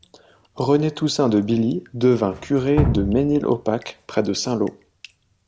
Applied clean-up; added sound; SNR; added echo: none; Drip; 10 dB; none.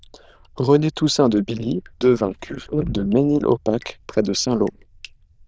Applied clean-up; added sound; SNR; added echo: neural diffusion model UNIVERSE++.